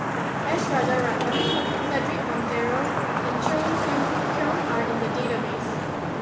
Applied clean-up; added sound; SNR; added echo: none; Traffic noise, roadway noise / Vehicle horn, car horn, honking; -4 dB; reverberation time 2.5 s.